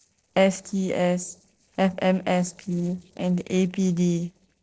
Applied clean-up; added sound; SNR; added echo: neural separator model SepFormer DNS4.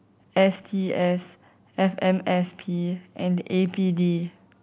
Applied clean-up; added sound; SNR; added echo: none; none; none; none.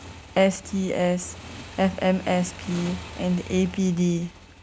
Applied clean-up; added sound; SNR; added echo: none; Motorcycle / Engine; 15 dB; none.